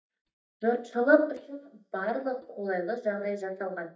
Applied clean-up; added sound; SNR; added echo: neural mask model DeepFilterNet 3.